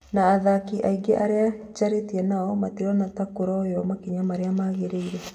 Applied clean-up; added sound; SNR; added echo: none; none; none; reverberation time 0.8 s.